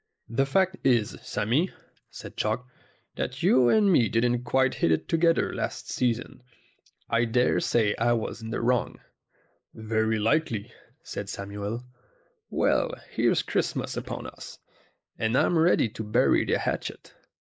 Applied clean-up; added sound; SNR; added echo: neural mask model Resemble Enhance denoiser.